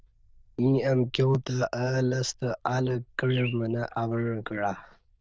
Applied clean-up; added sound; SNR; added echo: neural diffusion model UNIVERSE++.